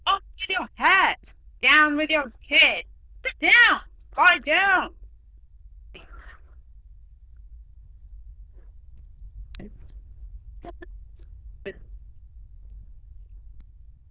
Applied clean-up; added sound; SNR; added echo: neural diffusion model UNIVERSE++.